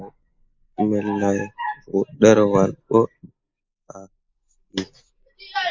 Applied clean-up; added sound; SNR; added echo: neural mask model Resemble Enhance denoiser.